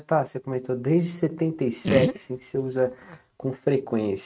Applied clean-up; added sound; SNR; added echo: neural mask model RNNoise.